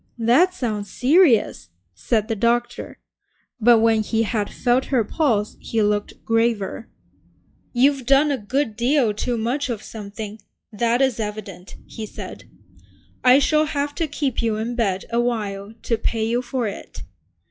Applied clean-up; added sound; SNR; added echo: classical method log-MMSE.